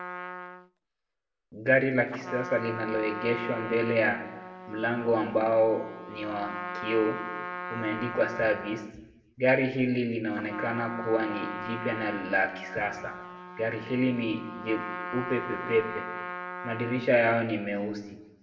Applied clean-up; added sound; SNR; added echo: none; Trumpet; 10 dB; reverberation time 0.8 s.